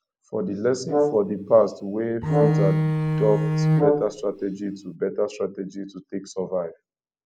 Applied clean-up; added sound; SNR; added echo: none; Brass instrument + Bowed string instrument; -2 dB; none.